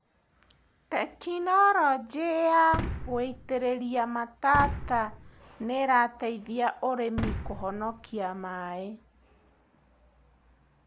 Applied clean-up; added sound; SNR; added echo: none; Boom; 8 dB; none.